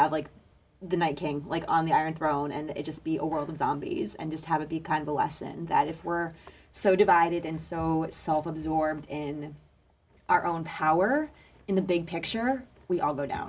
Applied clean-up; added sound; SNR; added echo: none; none; none; none.